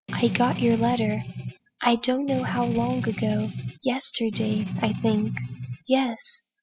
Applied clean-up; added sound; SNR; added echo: classical method spectral subtraction.